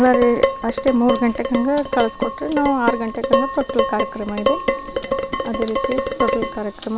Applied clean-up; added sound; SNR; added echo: none; Dishes, pots, and pans; 2 dB; none.